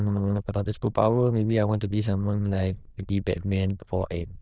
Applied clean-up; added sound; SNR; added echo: neural diffusion model UNIVERSE++.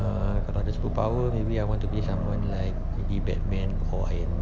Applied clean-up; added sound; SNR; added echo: none; Aircraft; -1 dB; none.